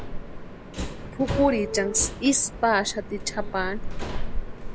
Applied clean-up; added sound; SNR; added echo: none; Subway, metro, underground; 3 dB; none.